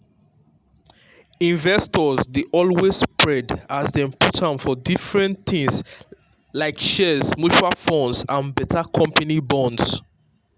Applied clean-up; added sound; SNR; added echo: none; none; none; none.